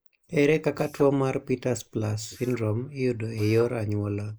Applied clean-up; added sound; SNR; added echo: neural mask model Resemble Enhance denoiser.